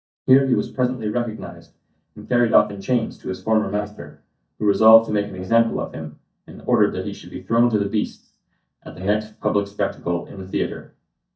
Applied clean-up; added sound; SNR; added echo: neural mask model DeepFilterNet 3.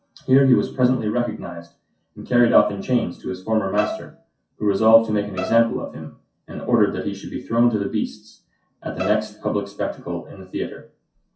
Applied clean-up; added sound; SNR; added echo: classical method WPE with log-MMSE.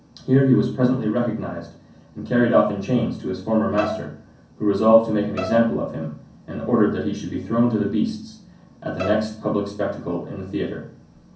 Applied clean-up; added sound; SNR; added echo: none; Bowed string instrument; 11 dB; reverberation time 0.6 s.